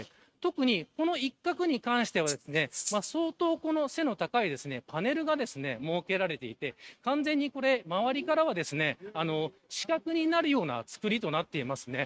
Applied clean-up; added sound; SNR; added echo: neural mask model RNNoise.